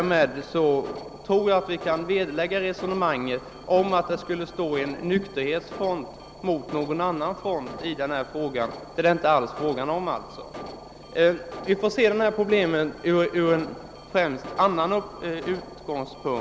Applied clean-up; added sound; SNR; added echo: none; Alarm; 16 dB; none.